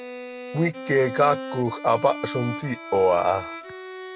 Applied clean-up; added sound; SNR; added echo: none; Bowed string instrument; 11 dB; none.